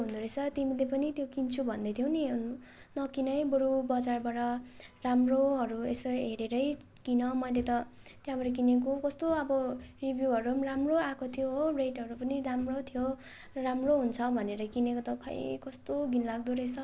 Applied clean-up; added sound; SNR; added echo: none; none; none; none.